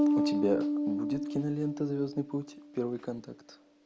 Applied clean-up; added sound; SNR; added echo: none; Bass guitar; -1 dB; none.